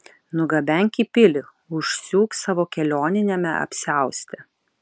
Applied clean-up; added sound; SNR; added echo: none; none; none; none.